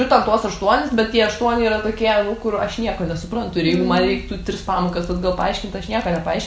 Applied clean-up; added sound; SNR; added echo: none; none; none; none.